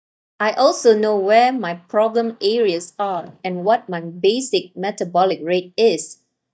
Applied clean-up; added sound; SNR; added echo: neural mask model DeepFilterNet 3.